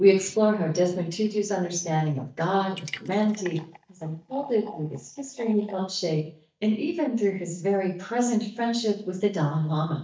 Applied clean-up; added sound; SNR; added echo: neural mask model DeepFilterNet 3.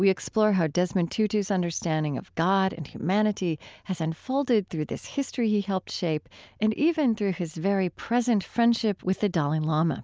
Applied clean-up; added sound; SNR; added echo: none; none; none; none.